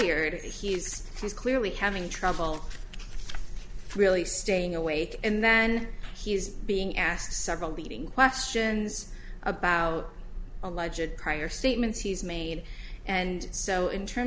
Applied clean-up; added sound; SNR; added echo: none; none; none; none.